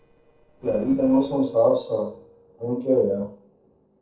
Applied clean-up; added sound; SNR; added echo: neural separator model SepFormer DNS4.